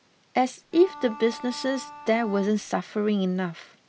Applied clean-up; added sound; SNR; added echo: none; Bowed string instrument; 16 dB; none.